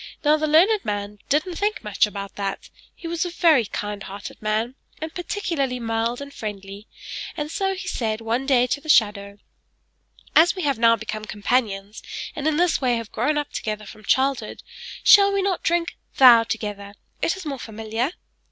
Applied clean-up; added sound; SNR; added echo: none; none; none; none.